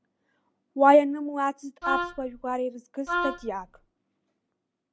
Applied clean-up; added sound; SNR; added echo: none; Wind instrument, woodwind instrument; 5 dB; none.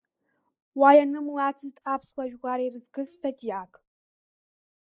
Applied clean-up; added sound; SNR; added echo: neural mask model Resemble Enhance denoiser.